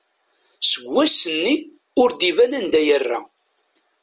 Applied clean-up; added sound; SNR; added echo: none; none; none; none.